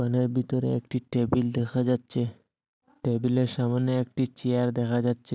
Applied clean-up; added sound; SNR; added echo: none; none; none; none.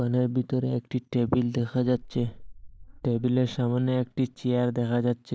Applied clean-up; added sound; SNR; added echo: neural mask model Resemble Enhance denoiser.